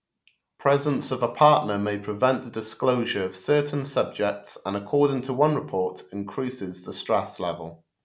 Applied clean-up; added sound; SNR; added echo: none; none; none; none.